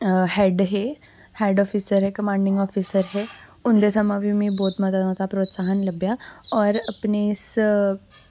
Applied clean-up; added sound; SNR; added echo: none; Chirp, tweet; 19 dB; none.